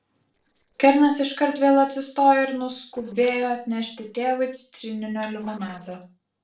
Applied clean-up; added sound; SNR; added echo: neural separator model SepFormer DNS4.